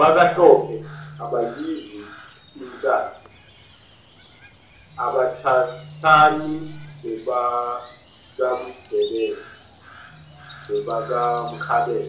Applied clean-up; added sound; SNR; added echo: none; Crow; 19 dB; reverberation time 0.8 s.